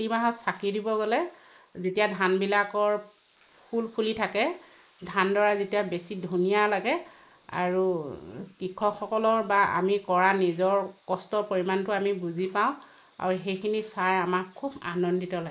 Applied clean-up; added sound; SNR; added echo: neural mask model Resemble Enhance denoiser.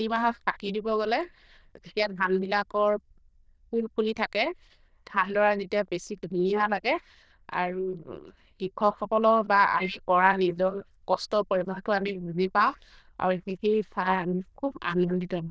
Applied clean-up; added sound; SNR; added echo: neural diffusion model UNIVERSE++.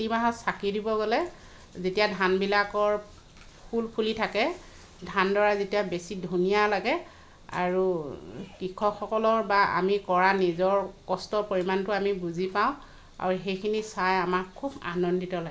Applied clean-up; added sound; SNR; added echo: none; none; none; none.